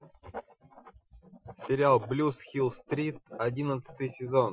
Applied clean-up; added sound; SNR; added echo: classical method Wiener filter.